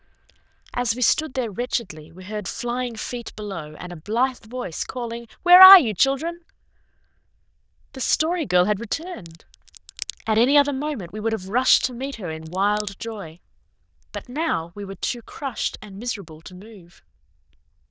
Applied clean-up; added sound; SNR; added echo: neural diffusion model UNIVERSE++.